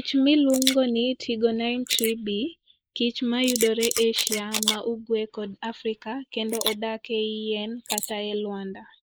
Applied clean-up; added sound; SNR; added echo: neural mask model Resemble Enhance denoiser.